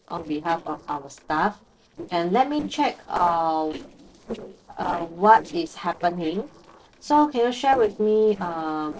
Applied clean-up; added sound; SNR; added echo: neural separator model SepFormer DNS4.